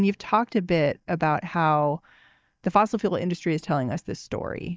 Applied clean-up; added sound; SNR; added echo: neural mask model DeepFilterNet 3.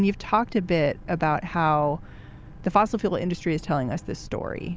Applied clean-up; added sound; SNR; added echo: none; Boat, Water vehicle; 17 dB; none.